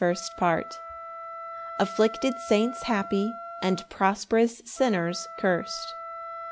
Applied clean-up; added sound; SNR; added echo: none; Wind instrument, woodwind instrument; 12 dB; none.